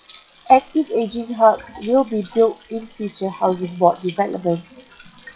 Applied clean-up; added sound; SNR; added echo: classical method WPE with log-MMSE.